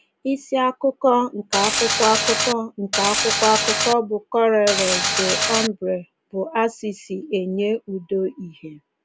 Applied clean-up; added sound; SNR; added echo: none; Mechanisms; -1 dB; none.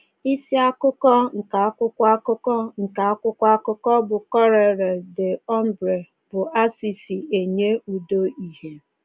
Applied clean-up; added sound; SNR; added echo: none; none; none; none.